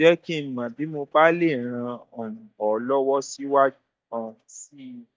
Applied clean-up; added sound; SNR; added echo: neural mask model DeepFilterNet 3.